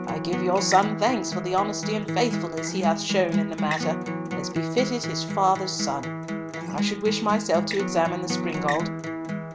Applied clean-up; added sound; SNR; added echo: none; Acoustic guitar; 3 dB; none.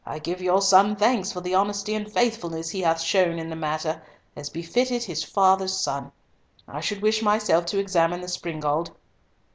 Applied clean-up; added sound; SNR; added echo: none; none; none; none.